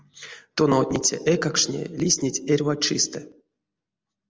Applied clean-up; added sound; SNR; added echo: none; none; none; none.